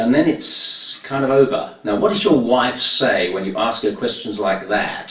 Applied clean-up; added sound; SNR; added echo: none; none; none; reverberation time 0.3 s.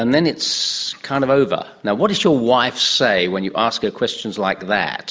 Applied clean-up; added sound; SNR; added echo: none; none; none; none.